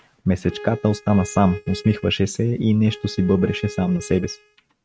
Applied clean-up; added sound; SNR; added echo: neural mask model RNNoise.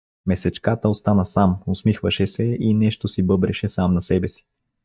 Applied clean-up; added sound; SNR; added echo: neural mask model DeepFilterNet 3.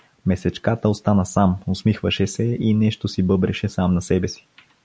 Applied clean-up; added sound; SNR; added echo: none; none; none; none.